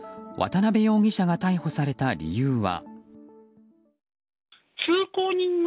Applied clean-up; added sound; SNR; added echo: none; none; none; none.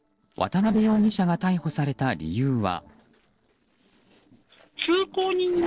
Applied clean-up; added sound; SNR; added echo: neural separator model SepFormer DNS4.